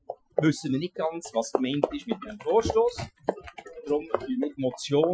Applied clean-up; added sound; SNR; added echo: classical method Wiener filter.